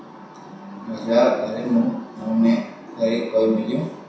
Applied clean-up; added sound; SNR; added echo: none; none; none; reverberation time 0.7 s.